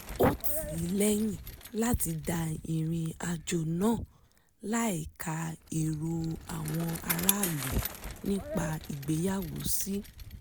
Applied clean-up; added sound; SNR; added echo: none; Bicycle; 9 dB; none.